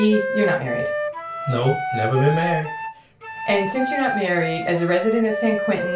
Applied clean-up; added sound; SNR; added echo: none; Wind instrument, woodwind instrument; 5 dB; reverberation time 0.3 s.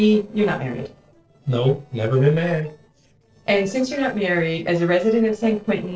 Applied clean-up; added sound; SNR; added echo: neural separator model SepFormer DNS4.